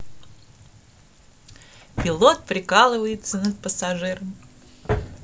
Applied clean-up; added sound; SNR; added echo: none; Drawer open or close; 11 dB; none.